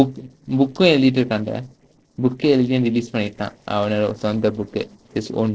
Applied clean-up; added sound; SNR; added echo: neural separator model SepFormer DNS4.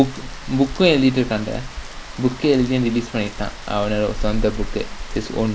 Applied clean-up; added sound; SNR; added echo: none; Rain; 8 dB; none.